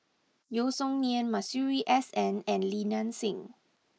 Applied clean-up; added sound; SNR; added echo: neural mask model Resemble Enhance denoiser.